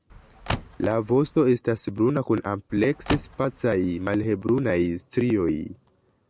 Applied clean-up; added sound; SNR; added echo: none; Car; 11 dB; none.